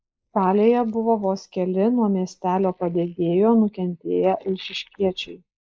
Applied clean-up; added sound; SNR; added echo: neural mask model Resemble Enhance denoiser.